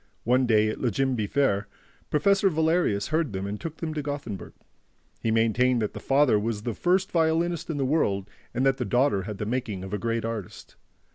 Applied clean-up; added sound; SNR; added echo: none; none; none; none.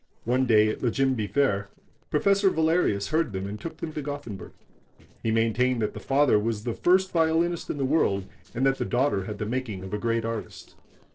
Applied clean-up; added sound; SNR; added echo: neural separator model SepFormer DNS4.